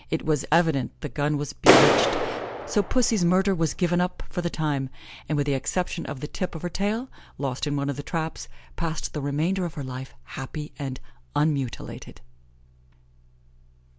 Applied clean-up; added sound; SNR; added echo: none; Clapping; -1 dB; none.